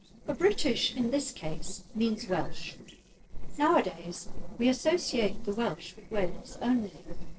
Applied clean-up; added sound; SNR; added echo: neural separator model SepFormer DNS4.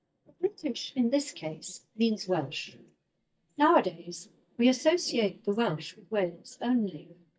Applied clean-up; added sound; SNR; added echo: neural mask model DeepFilterNet 3.